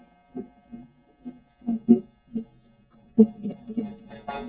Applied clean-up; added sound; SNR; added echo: neural mask model DeepFilterNet 3.